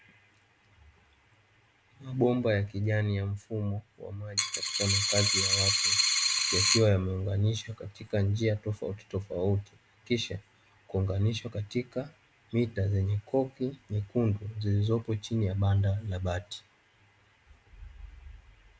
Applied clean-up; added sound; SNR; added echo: none; Coin (dropping); -4 dB; none.